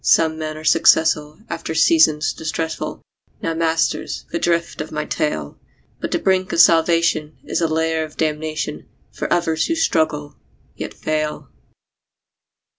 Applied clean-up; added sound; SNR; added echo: none; none; none; none.